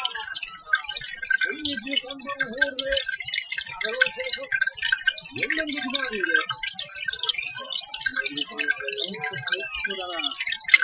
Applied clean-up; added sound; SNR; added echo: classical method Wiener filter.